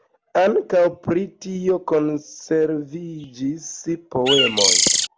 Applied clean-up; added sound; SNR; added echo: none; Bird; -5 dB; none.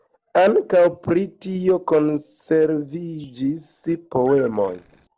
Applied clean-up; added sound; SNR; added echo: neural separator model SepFormer DNS4.